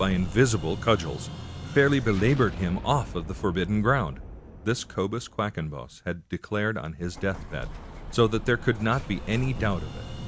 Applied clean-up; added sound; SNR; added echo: none; Explosion; 11 dB; none.